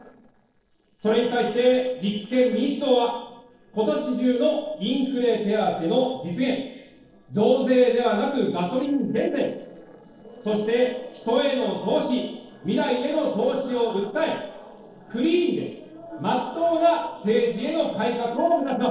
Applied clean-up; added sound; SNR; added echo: neural separator model SepFormer DNS4.